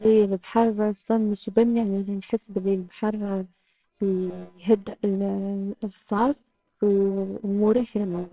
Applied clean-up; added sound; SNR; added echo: neural separator model SepFormer WHAMR!.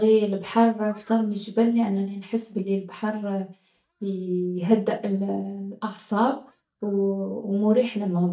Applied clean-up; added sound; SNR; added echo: neural mask model DeepFilterNet 3.